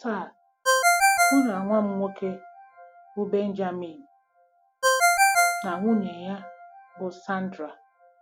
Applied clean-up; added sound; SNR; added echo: none; Ringtone; -3 dB; none.